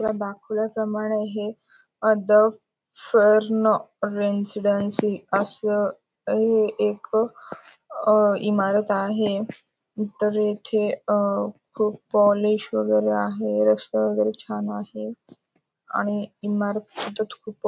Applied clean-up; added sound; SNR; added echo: none; none; none; none.